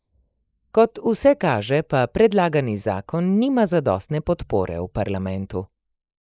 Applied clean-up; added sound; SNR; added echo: neural mask model Resemble Enhance denoiser.